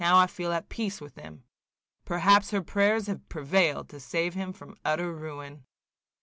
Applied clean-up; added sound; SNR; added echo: none; none; none; none.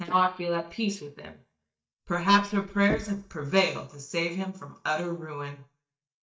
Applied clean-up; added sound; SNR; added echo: neural mask model DeepFilterNet 3.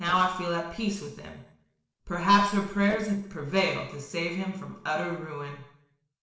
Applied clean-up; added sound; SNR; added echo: neural separator model SepFormer DNS4.